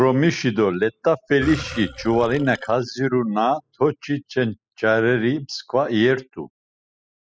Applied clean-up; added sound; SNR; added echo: classical method spectral subtraction.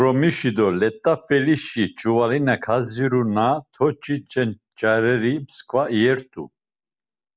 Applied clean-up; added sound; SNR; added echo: none; none; none; none.